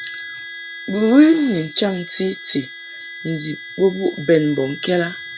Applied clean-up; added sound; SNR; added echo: none; Harmonica; 14 dB; none.